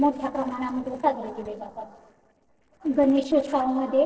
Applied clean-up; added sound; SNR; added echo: neural separator model SepFormer DNS4.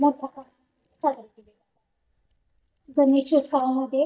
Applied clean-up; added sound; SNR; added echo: neural mask model DeepFilterNet 3.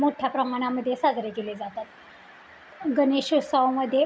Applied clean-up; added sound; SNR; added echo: none; none; none; none.